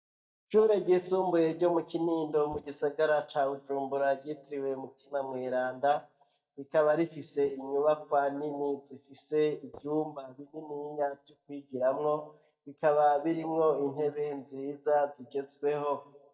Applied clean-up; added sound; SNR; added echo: neural mask model DeepFilterNet 3.